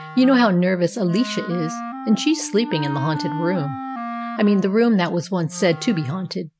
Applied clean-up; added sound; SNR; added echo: none; Wind instrument, woodwind instrument; 11 dB; none.